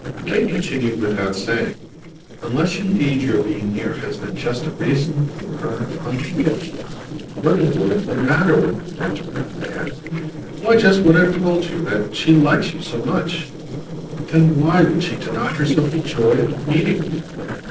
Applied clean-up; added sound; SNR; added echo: neural separator model SepFormer DNS4.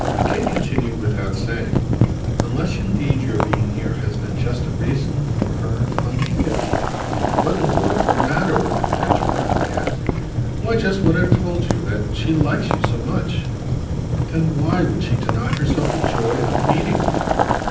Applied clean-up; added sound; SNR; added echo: none; Boiling; -4 dB; reverberation time 0.6 s.